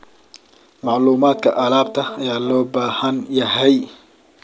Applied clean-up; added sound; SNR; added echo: none; Brass instrument; 18 dB; none.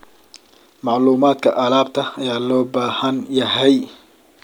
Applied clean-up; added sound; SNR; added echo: none; none; none; none.